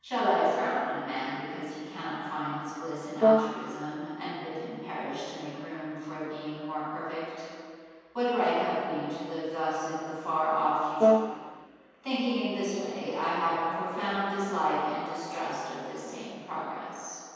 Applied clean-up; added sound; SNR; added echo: none; Brass instrument; -4 dB; reverberation time 2.1 s.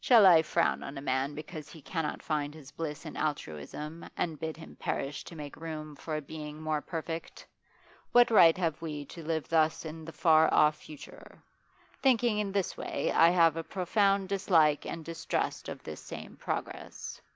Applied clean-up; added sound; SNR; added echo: none; none; none; none.